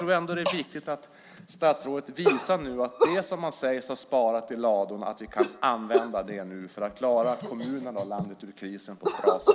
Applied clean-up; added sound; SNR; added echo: none; Cough; 2 dB; none.